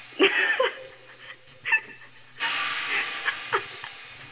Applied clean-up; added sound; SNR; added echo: none; Hi-hat; 8 dB; reverberation time 1.3 s.